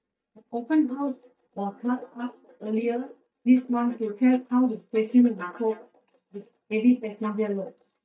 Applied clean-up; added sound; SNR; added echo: neural mask model DeepFilterNet 3.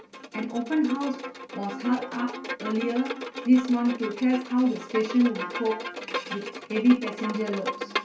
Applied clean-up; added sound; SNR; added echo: none; Bowed string instrument; 9 dB; reverberation time 0.3 s.